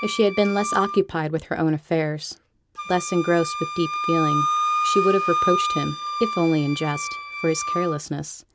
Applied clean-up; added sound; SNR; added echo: none; Wind instrument, woodwind instrument; 4 dB; none.